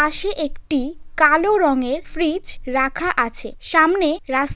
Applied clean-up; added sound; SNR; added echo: none; Buzz; 14 dB; none.